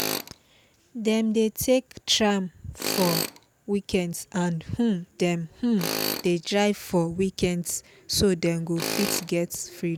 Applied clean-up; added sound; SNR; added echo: none; Tools; 9 dB; none.